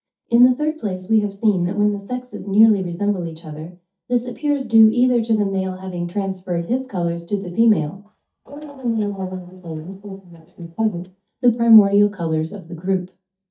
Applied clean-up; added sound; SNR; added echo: neural mask model DeepFilterNet 3.